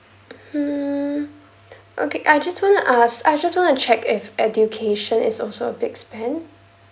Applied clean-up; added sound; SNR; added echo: none; none; none; none.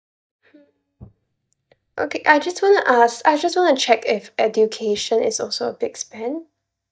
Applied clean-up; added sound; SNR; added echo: neural mask model DeepFilterNet 3.